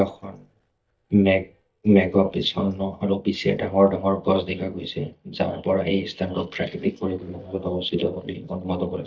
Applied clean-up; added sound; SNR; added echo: neural mask model DeepFilterNet 3.